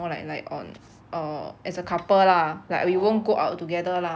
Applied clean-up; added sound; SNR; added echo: none; none; none; none.